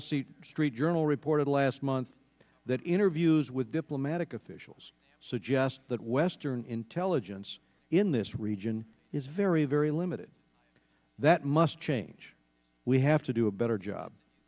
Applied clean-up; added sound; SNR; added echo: none; none; none; none.